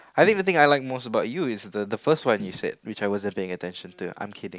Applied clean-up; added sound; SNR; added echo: none; Snare drum; 18 dB; none.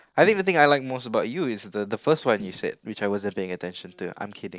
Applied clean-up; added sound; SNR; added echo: neural separator model SepFormer DNS4.